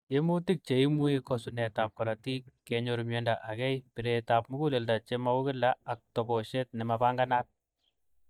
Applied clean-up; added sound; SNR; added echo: neural mask model DeepFilterNet 3.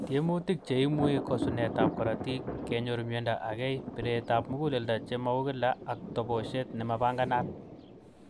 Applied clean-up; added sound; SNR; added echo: none; Thunder; 7 dB; none.